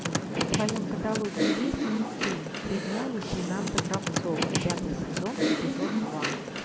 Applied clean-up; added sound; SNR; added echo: none; Computer keyboard; -4 dB; none.